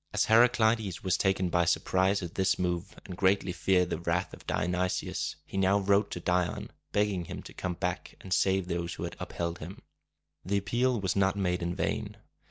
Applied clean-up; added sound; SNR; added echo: none; none; none; none.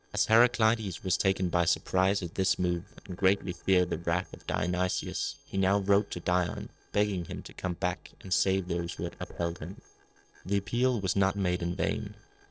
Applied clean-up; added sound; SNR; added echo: neural separator model SepFormer DNS4.